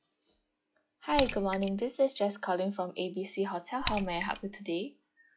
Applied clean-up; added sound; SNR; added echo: classical method log-MMSE.